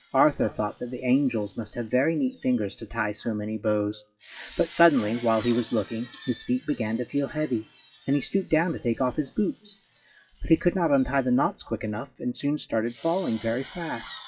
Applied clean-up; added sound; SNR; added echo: classical method WPE with log-MMSE.